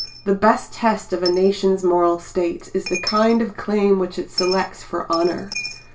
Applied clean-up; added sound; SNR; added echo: none; Coin (dropping); 14 dB; reverberation time 0.2 s.